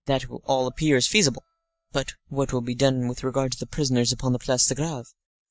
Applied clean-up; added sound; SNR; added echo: neural mask model DeepFilterNet 3.